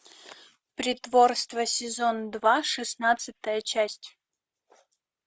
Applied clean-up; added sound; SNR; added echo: none; none; none; none.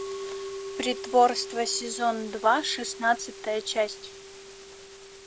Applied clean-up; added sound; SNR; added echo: none; Musical instrument; 11 dB; none.